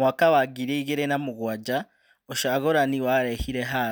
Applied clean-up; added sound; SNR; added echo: none; none; none; none.